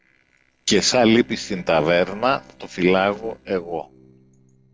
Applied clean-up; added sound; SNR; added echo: neural separator model SepFormer DNS4.